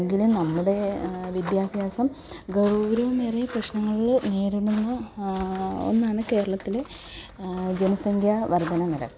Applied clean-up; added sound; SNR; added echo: none; none; none; none.